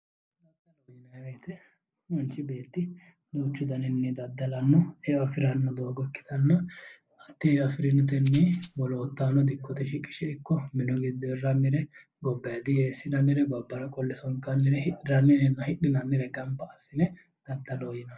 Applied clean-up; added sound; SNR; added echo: none; Rattle (instrument); 9 dB; none.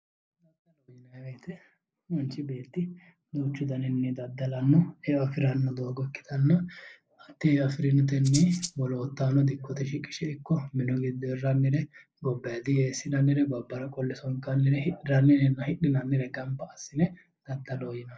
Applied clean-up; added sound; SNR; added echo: neural mask model Resemble Enhance denoiser.